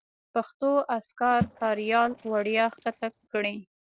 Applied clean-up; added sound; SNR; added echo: neural separator model SepFormer DNS4.